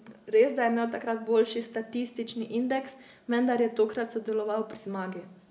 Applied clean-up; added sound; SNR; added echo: none; none; none; none.